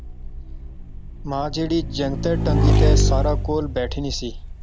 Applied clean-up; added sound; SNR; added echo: none; Motorcycle / Engine; -5 dB; none.